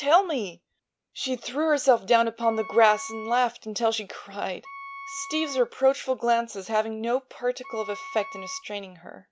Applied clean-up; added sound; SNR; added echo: none; Wind instrument, woodwind instrument; 16 dB; none.